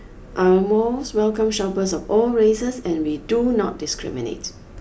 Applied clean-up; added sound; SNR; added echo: none; none; none; none.